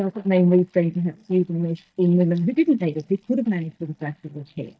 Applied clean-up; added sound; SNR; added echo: neural mask model DeepFilterNet 3.